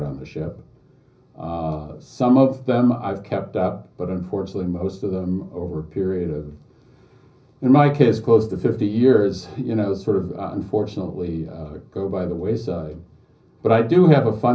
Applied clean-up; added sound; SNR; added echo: none; none; none; reverberation time 0.5 s.